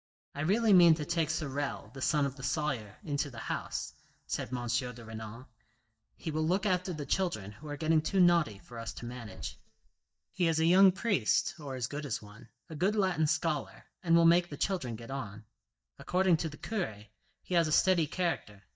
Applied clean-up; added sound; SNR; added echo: neural mask model DeepFilterNet 3.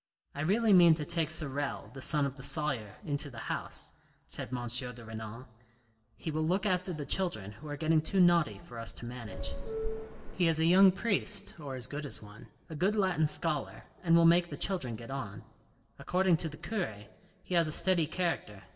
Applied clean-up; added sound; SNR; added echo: none; Subway, metro, underground / Doorbell; 4 dB; reverberation time 1.3 s.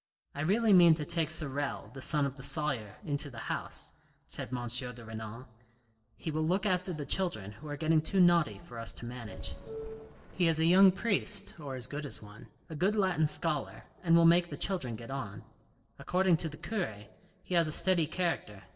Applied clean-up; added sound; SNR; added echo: neural separator model SepFormer DNS4.